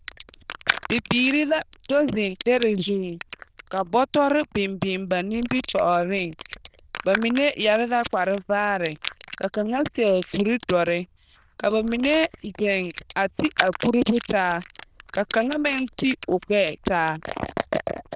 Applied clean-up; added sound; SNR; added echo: neural diffusion model UNIVERSE++.